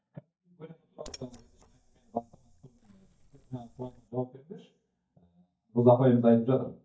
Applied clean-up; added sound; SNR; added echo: neural mask model DeepFilterNet 3.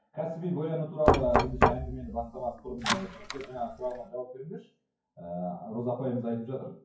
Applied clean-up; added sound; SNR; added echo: classical method WPE with log-MMSE.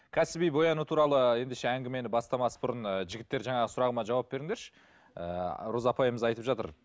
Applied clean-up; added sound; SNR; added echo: none; none; none; none.